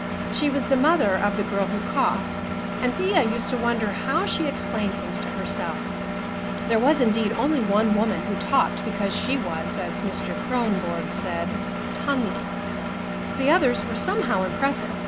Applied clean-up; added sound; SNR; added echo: none; Engine; 3 dB; none.